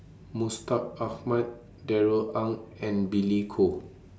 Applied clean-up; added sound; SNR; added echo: none; none; none; none.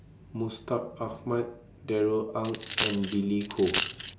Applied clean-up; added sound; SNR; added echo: none; Coin (dropping); -4 dB; none.